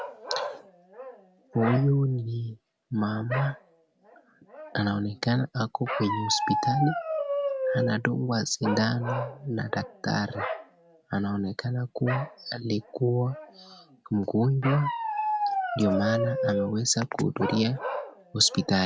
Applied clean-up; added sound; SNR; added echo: none; Bark; 5 dB; none.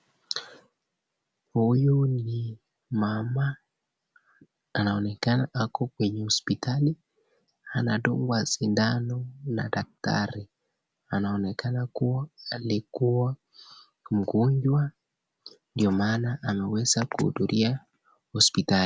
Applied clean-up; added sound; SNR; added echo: none; none; none; none.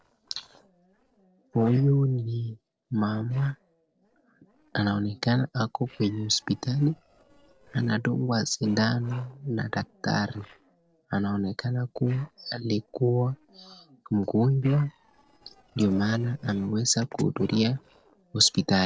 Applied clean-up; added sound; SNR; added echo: neural separator model SepFormer DNS4.